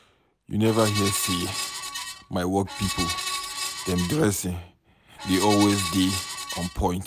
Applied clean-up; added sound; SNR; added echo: none; Screech; 6 dB; none.